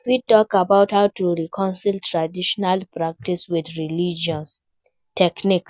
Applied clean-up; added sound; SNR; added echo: none; none; none; none.